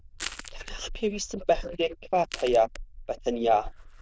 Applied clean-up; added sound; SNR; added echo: neural diffusion model UNIVERSE++.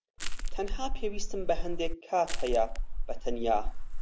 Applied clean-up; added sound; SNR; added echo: none; Crushing; -4 dB; none.